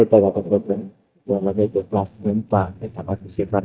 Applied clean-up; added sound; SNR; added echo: neural mask model DeepFilterNet 3.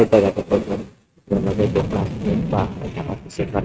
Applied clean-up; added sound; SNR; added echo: neural mask model RNNoise.